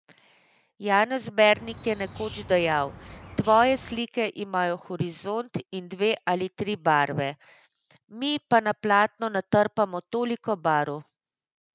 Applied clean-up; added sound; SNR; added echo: none; Bird; 17 dB; none.